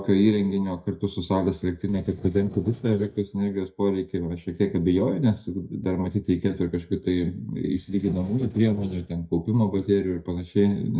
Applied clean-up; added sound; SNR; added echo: neural mask model DeepFilterNet 3.